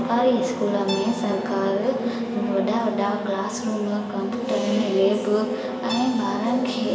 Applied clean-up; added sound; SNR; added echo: none; Keyboard (musical); 19 dB; reverberation time 1.1 s.